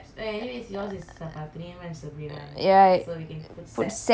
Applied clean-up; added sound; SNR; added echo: none; none; none; none.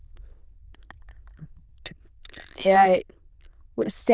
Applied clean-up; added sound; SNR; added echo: neural diffusion model UNIVERSE++.